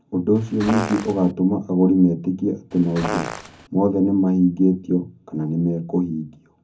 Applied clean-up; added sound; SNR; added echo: none; Fart; 9 dB; reverberation time 0.3 s.